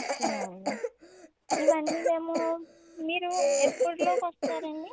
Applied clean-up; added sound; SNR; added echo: none; Cough; -1 dB; none.